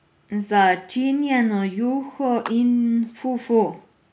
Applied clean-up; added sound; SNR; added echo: none; Clapping; 20 dB; none.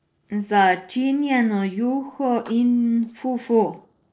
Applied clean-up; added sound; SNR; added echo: neural separator model SepFormer DNS4.